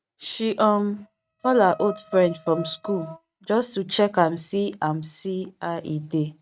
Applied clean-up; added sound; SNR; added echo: neural mask model RNNoise.